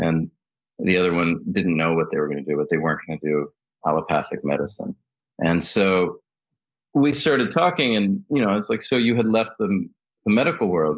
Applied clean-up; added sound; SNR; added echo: none; none; none; none.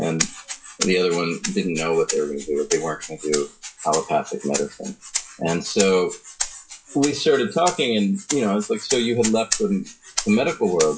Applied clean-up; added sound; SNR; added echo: classical method WPE with log-MMSE.